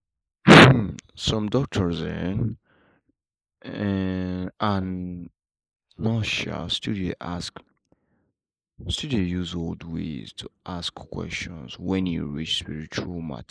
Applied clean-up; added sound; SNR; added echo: neural mask model Resemble Enhance denoiser.